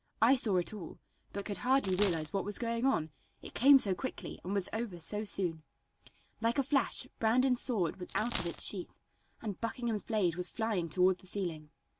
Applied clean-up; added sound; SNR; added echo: none; Coin (dropping); -4 dB; none.